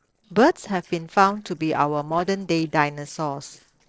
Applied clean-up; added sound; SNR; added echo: neural separator model SepFormer DNS4.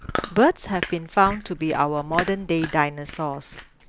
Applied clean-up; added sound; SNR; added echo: none; Chewing, mastication; 10 dB; none.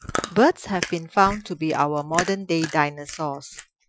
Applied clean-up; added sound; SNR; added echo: classical method Wiener filter.